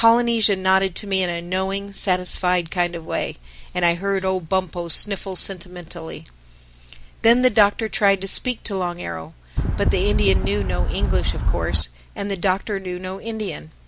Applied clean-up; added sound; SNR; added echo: none; Wind; -4 dB; none.